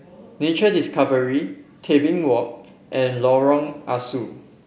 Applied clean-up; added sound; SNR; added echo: none; none; none; none.